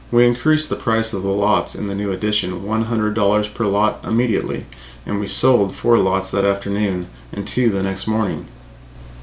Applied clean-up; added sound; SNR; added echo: none; none; none; none.